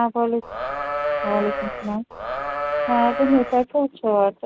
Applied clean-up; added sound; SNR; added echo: none; Livestock, farm animals, working animals; 4 dB; none.